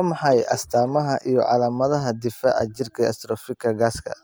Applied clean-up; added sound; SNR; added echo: none; none; none; none.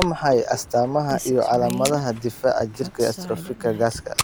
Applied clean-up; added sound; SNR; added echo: none; Rain + Packing tape, duct tape; 10 dB; none.